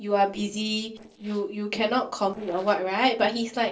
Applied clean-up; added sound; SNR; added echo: neural separator model SepFormer DNS4.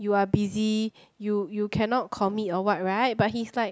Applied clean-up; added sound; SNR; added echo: none; none; none; none.